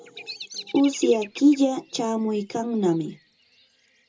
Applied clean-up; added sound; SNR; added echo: none; Bird vocalization, bird call, bird song; 19 dB; reverberation time 0.2 s.